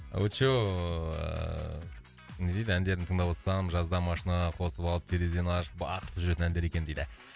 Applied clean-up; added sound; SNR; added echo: none; none; none; none.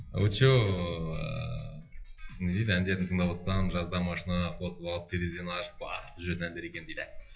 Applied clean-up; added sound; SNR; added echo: classical method WPE with log-MMSE.